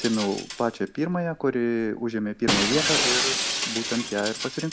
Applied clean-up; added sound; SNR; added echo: none; Shatter; 2 dB; none.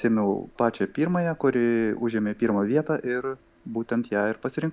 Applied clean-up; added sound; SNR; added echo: none; none; none; none.